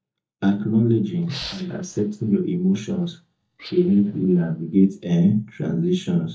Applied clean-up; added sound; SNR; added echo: neural mask model DeepFilterNet 3.